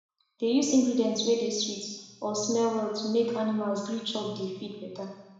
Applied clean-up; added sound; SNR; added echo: none; none; none; reverberation time 1.0 s.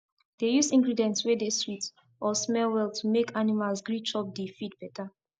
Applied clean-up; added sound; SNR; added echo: none; none; none; none.